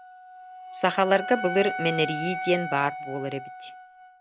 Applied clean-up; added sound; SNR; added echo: none; Wind instrument, woodwind instrument; 8 dB; none.